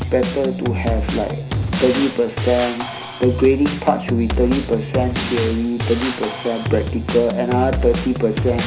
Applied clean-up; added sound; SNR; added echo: none; Drum kit; 4 dB; reverberation time 0.5 s.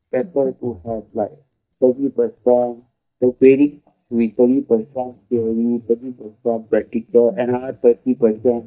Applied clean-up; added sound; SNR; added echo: neural mask model DeepFilterNet 3.